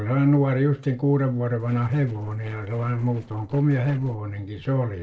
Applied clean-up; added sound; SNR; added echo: neural separator model SepFormer DNS4.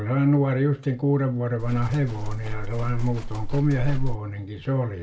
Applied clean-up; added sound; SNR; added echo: none; Livestock, farm animals, working animals; 3 dB; reverberation time 0.4 s.